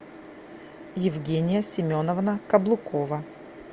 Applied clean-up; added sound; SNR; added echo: none; none; none; none.